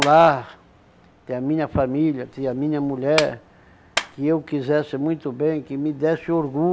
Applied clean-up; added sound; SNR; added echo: none; Clapping; 13 dB; none.